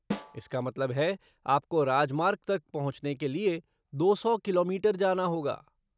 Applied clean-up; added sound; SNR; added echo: none; Snare drum; 12 dB; none.